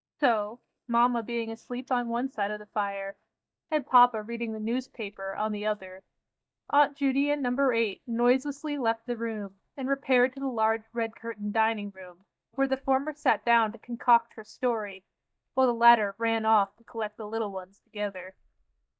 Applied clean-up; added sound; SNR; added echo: neural mask model DeepFilterNet 3.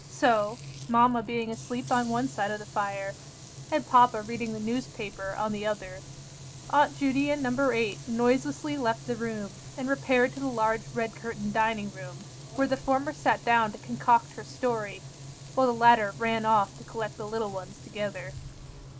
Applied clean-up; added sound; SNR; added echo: none; Frying (food); 15 dB; none.